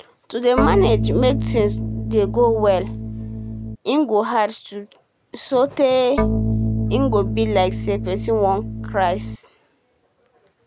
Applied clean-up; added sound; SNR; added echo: none; Organ; 2 dB; none.